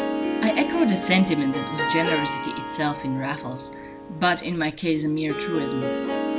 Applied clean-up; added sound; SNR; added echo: none; Harp; 3 dB; none.